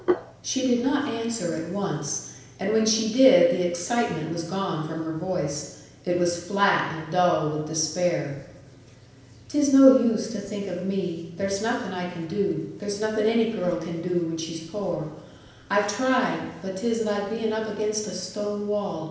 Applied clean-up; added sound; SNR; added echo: none; Hands; 18 dB; reverberation time 0.9 s.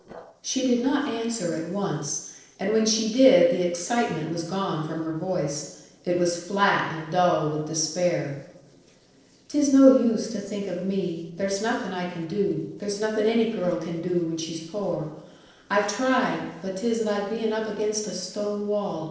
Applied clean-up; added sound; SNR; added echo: neural separator model SepFormer DNS4.